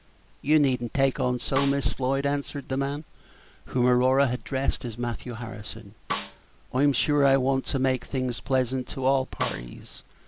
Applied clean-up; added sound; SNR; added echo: none; Snare drum; 9 dB; none.